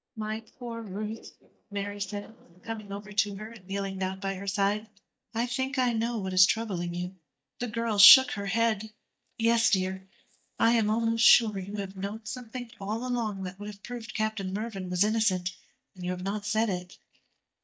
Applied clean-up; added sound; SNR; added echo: neural mask model DeepFilterNet 3.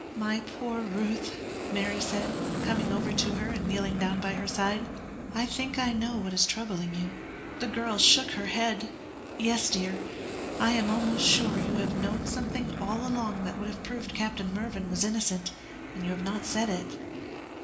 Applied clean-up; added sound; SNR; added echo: none; Aircraft; 5 dB; reverberation time 0.4 s.